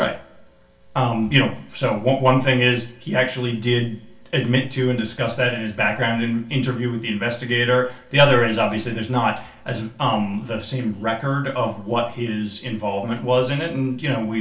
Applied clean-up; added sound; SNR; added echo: none; none; none; reverberation time 0.3 s.